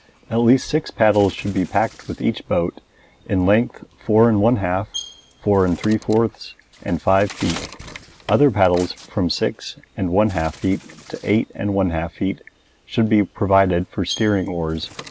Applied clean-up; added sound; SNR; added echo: none; Bird; 20 dB; none.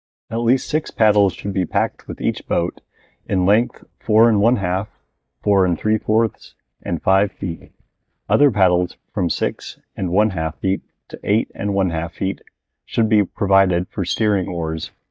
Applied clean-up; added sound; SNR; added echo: neural mask model DeepFilterNet 3.